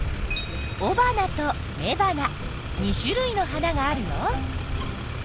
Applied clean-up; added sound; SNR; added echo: none; Motor vehicle (road); 3 dB; none.